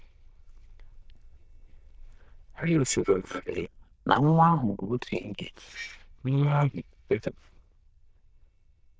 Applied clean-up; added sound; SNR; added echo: neural diffusion model UNIVERSE++.